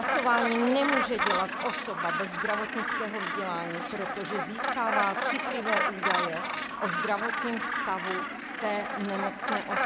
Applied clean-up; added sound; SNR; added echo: none; Gull, seagull; -1 dB; none.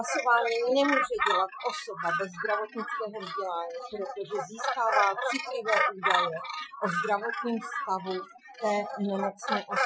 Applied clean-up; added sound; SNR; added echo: classical method Wiener filter.